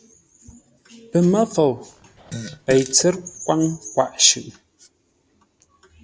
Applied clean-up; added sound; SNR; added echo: none; Fart; 13 dB; none.